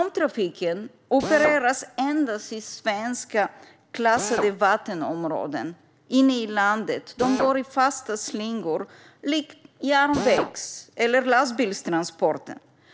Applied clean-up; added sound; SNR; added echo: none; Drill; 13 dB; none.